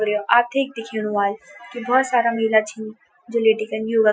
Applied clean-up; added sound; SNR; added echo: classical method Wiener filter.